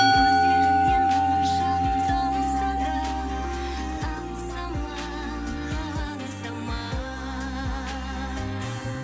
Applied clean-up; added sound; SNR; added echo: none; Musical instrument; -4 dB; none.